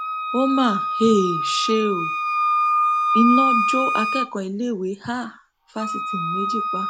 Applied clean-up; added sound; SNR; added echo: none; Wind instrument, woodwind instrument; -1 dB; none.